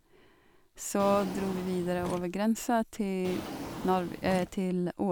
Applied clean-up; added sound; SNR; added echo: none; Drawer open or close; 11 dB; none.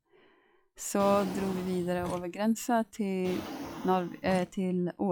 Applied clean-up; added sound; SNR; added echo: classical method log-MMSE.